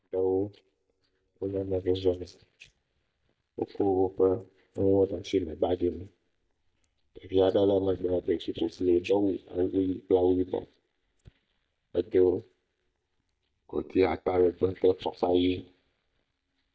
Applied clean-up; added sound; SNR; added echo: neural mask model DeepFilterNet 3.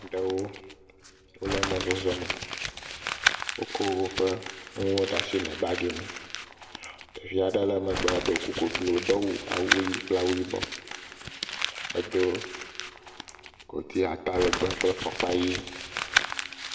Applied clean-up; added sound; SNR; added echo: none; Crumpling, crinkling; 4 dB; reverberation time 1.5 s.